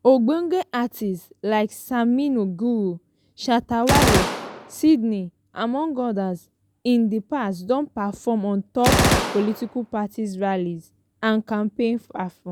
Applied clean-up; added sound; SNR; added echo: none; Gunshot, gunfire; 2 dB; none.